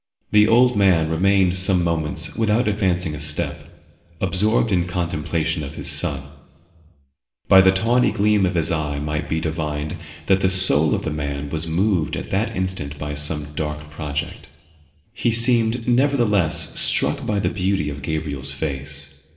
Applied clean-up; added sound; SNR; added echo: none; none; none; reverberation time 1.8 s.